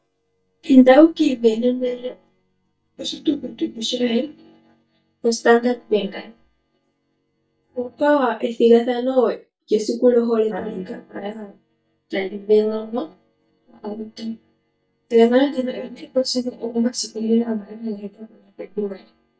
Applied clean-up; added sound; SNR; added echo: neural mask model DeepFilterNet 3.